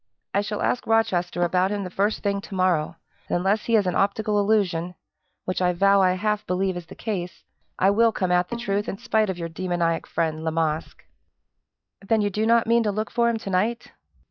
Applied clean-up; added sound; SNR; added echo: neural mask model DeepFilterNet 3.